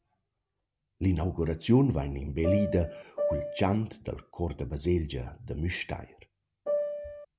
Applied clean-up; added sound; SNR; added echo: none; Piano; 1 dB; none.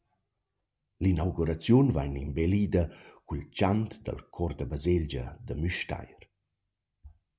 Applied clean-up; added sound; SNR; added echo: none; none; none; none.